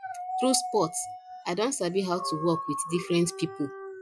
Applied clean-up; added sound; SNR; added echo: classical method Wiener filter.